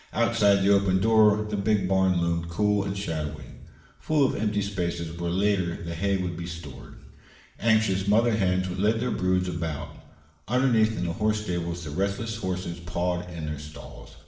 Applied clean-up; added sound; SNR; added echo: none; none; none; reverberation time 0.8 s.